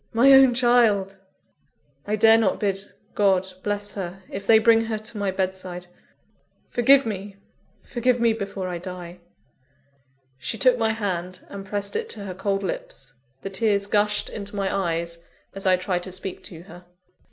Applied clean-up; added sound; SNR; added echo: none; none; none; none.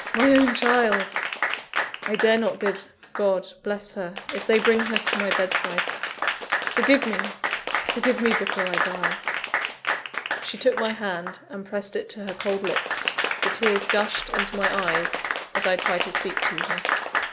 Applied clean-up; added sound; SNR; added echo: none; Applause / Crowd; 1 dB; none.